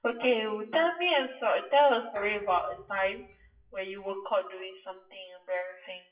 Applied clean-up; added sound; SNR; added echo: classical method WPE with log-MMSE.